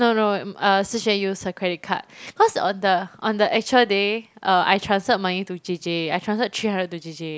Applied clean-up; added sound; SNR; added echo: none; none; none; none.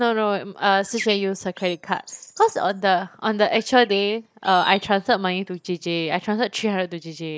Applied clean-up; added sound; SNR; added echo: neural mask model DeepFilterNet 3.